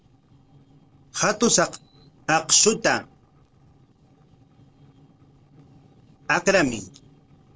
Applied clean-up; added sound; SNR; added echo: neural separator model SepFormer DNS4.